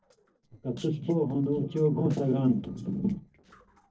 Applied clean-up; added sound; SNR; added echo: neural separator model SepFormer DNS4.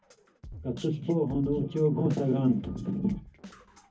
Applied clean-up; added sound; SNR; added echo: none; Drum kit; 17 dB; reverberation time 0.3 s.